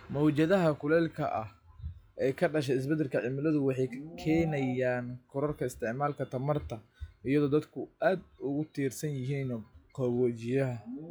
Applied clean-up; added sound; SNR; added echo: classical method log-MMSE.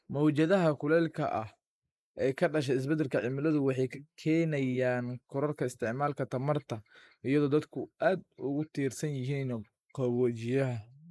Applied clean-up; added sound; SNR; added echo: neural mask model Resemble Enhance denoiser.